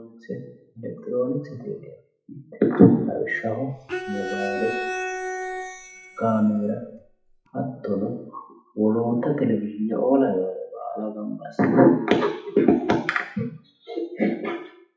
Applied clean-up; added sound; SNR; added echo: classical method WPE with log-MMSE.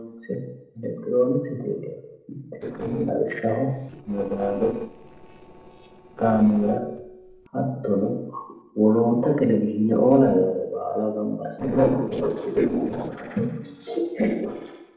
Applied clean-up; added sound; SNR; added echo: neural separator model SepFormer DNS4.